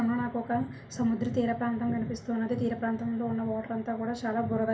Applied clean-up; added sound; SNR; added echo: none; none; none; reverberation time 0.3 s.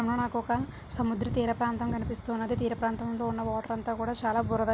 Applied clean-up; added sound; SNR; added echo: none; none; none; none.